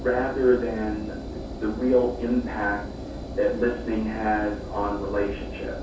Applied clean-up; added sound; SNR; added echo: none; Engine; 8 dB; reverberation time 0.6 s.